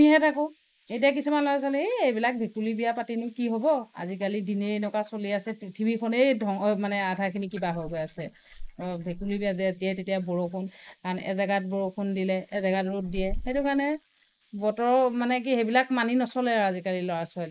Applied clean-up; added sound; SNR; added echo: neural mask model Resemble Enhance denoiser.